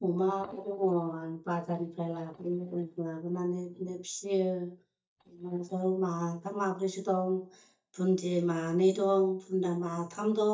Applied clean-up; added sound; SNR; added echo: neural mask model DeepFilterNet 3.